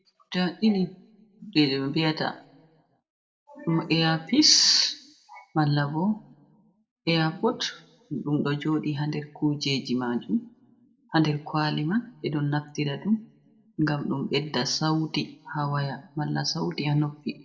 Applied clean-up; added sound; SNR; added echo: none; none; none; reverberation time 0.5 s.